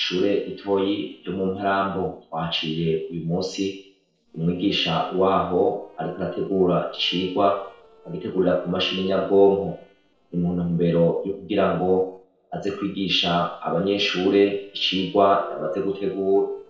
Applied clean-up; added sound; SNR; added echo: neural separator model SepFormer DNS4.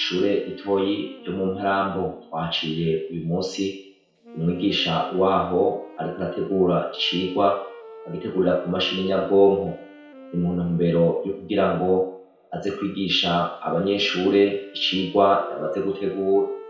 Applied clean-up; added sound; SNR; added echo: none; Wind instrument, woodwind instrument; 20 dB; reverberation time 0.6 s.